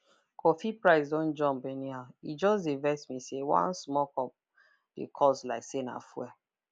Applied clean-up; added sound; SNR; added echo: none; none; none; none.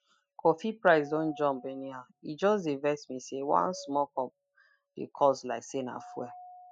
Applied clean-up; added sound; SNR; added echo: classical method spectral subtraction.